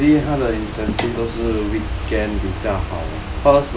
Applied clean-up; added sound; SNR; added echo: none; none; none; none.